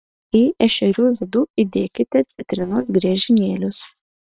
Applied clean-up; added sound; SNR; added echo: neural separator model SepFormer WHAM!.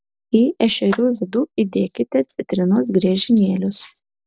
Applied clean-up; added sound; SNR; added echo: neural separator model SepFormer DNS4.